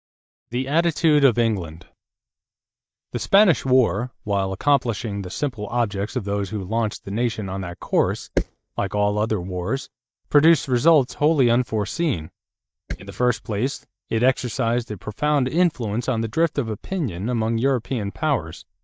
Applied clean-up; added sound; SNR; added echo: neural mask model DeepFilterNet 3.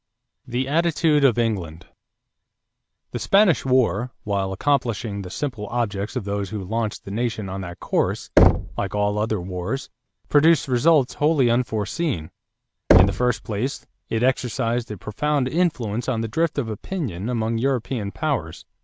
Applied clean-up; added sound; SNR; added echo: none; Knock; 1 dB; none.